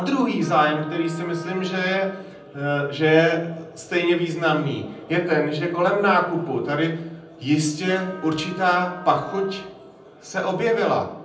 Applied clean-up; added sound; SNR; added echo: none; Wind instrument, woodwind instrument; 17 dB; reverberation time 0.6 s.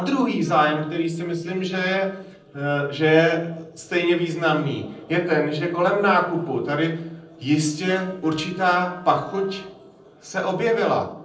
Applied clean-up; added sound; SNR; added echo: neural separator model SepFormer DNS4.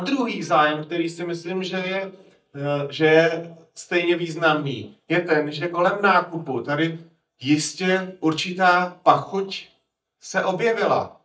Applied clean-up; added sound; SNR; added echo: neural mask model DeepFilterNet 3.